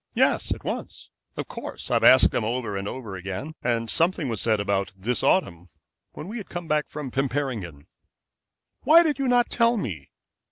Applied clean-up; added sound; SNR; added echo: none; none; none; none.